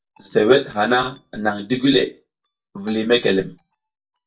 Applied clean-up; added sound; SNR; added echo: neural mask model DeepFilterNet 3.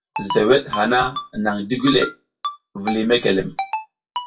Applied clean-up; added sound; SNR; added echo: classical method WPE with log-MMSE.